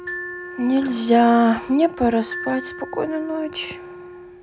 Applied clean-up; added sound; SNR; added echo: none; Wind instrument, woodwind instrument + Glockenspiel; 13 dB; none.